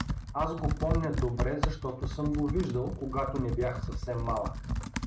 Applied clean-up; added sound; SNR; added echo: none; Computer keyboard; 0 dB; none.